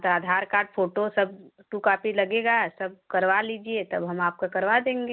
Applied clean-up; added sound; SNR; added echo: none; none; none; none.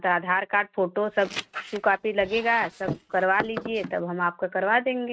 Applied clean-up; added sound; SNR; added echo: neural mask model RNNoise.